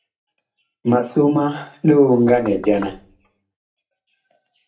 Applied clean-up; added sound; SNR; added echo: none; Knock; 18 dB; reverberation time 0.3 s.